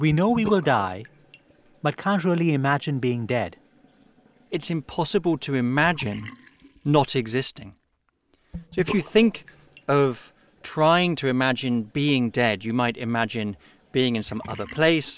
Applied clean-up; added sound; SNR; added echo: none; Bathtub (filling or washing) / Sink (filling or washing); 19 dB; none.